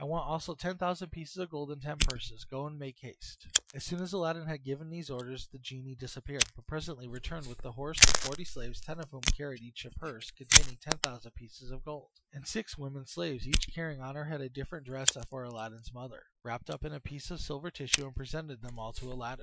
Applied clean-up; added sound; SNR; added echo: classical method Wiener filter.